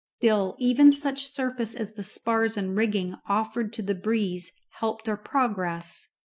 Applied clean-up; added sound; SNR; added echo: neural mask model DeepFilterNet 3.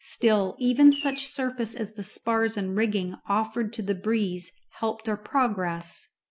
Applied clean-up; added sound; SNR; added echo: none; Fireworks; 11 dB; none.